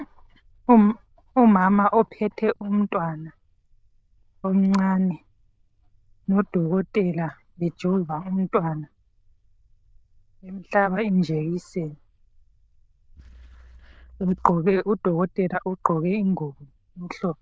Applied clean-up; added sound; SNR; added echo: neural diffusion model UNIVERSE++.